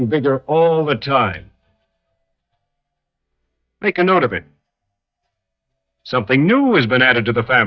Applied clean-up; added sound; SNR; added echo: neural mask model DeepFilterNet 3.